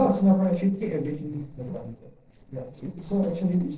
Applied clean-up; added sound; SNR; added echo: neural separator model SepFormer DNS4.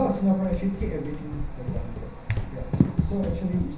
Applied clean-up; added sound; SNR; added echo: none; Run; 5 dB; reverberation time 0.5 s.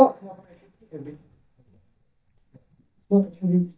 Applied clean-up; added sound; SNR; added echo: neural mask model DeepFilterNet 3.